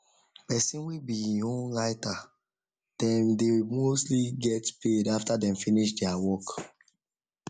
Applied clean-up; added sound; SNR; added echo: none; none; none; none.